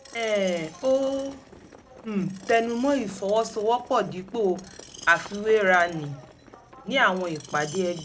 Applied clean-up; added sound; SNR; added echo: none; Screech + Livestock, farm animals, working animals; 18 dB; none.